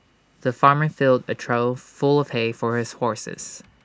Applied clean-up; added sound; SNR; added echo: none; none; none; none.